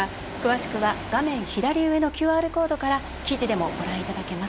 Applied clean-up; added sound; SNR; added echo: none; Ocean; 11 dB; none.